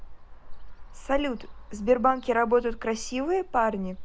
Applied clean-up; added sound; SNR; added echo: none; Ocean; 10 dB; none.